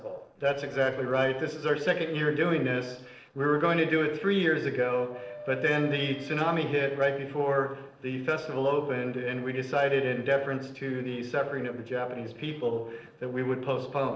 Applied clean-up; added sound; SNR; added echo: neural separator model SepFormer DNS4.